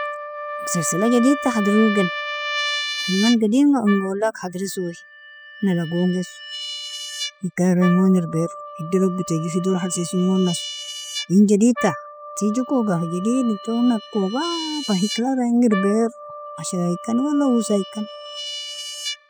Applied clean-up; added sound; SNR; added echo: classical method spectral subtraction.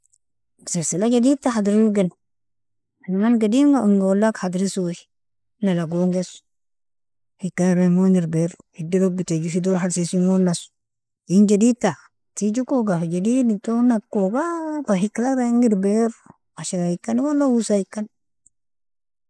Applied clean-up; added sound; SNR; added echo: neural mask model Resemble Enhance denoiser.